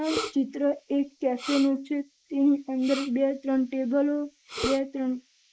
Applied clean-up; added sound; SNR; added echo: neural mask model Resemble Enhance denoiser.